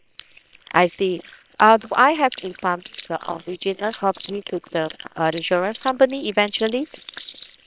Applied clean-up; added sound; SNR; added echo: neural separator model SepFormer WHAM!.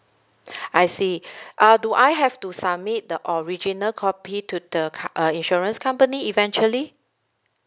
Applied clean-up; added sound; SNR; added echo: none; none; none; none.